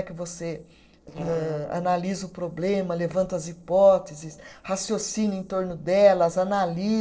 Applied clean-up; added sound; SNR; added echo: neural separator model SepFormer DNS4.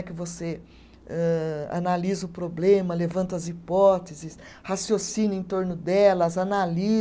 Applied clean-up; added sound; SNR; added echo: none; none; none; none.